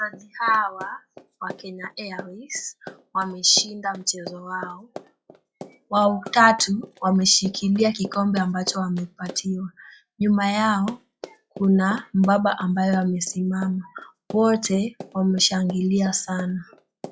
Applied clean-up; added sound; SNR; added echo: classical method log-MMSE.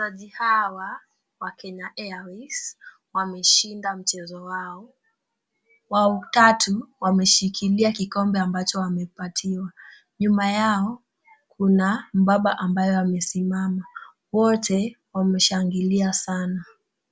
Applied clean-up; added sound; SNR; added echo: none; none; none; none.